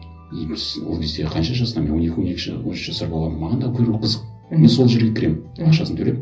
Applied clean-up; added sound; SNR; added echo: none; none; none; reverberation time 0.4 s.